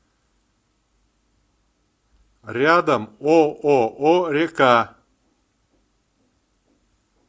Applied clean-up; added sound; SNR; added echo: none; none; none; none.